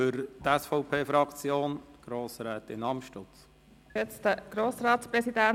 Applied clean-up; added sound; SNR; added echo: none; none; none; none.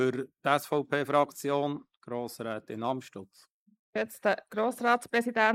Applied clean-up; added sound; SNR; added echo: neural mask model Resemble Enhance denoiser.